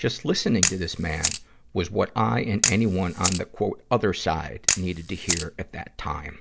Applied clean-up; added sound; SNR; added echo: none; Camera; 4 dB; none.